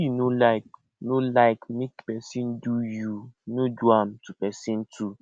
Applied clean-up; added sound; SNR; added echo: none; none; none; none.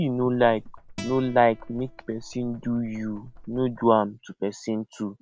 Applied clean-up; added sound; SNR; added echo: none; Acoustic guitar + Knock; 19 dB; none.